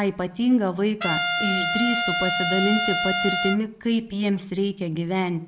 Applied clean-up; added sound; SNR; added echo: none; Trumpet; 0 dB; none.